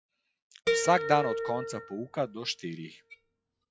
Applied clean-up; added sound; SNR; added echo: classical method log-MMSE.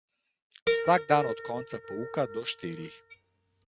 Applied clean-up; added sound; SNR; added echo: neural mask model RNNoise.